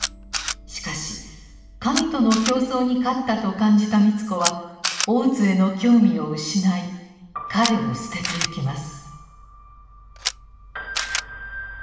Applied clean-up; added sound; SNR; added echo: none; Camera; 10 dB; reverberation time 1.0 s.